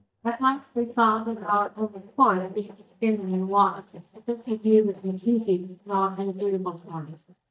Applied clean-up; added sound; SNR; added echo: neural mask model DeepFilterNet 3.